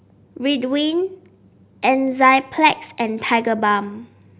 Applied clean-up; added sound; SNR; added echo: none; none; none; none.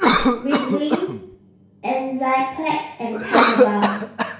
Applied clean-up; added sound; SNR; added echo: none; Cough; -3 dB; reverberation time 0.6 s.